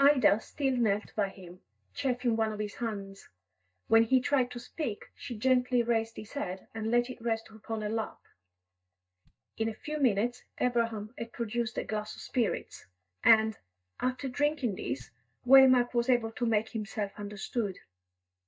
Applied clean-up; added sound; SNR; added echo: neural mask model DeepFilterNet 3.